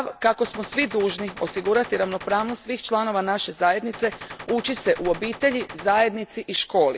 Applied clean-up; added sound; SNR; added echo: none; Gunshot, gunfire; 15 dB; none.